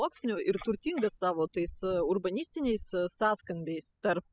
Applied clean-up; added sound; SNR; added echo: classical method spectral subtraction.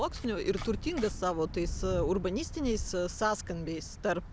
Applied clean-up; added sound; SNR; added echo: none; Domestic sounds, home sounds; 18 dB; none.